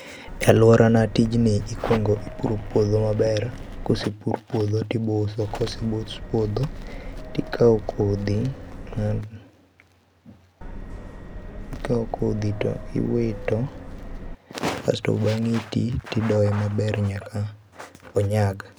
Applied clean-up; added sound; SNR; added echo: none; Subway, metro, underground; 11 dB; none.